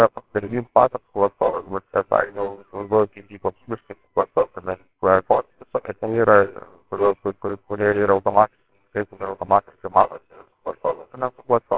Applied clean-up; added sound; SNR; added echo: neural separator model SepFormer WHAMR!.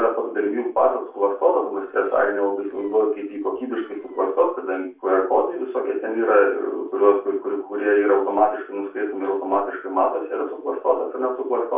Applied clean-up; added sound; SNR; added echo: neural separator model SepFormer DNS4.